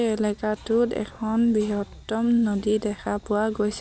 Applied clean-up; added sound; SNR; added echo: none; none; none; none.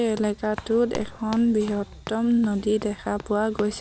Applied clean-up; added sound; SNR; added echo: none; Run; 17 dB; none.